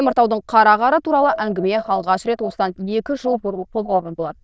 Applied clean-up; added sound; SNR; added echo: neural diffusion model UNIVERSE++.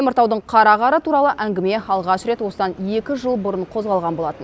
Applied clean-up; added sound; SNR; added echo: none; none; none; none.